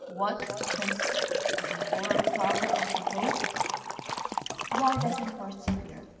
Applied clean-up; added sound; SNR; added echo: none; Liquid; -4 dB; reverberation time 2.3 s.